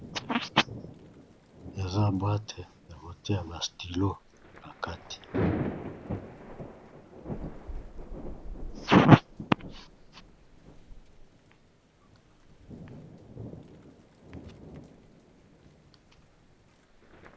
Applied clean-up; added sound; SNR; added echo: none; Thunder / Rain; 9 dB; none.